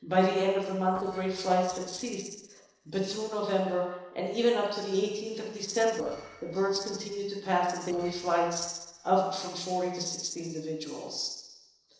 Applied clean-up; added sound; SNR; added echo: neural separator model SepFormer DNS4.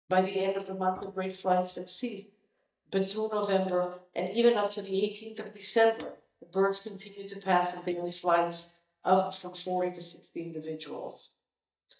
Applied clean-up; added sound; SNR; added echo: neural mask model DeepFilterNet 3.